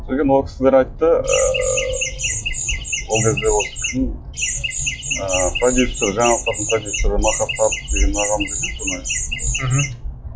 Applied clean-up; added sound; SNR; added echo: classical method log-MMSE.